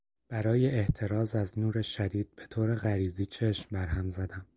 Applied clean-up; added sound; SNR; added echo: none; none; none; none.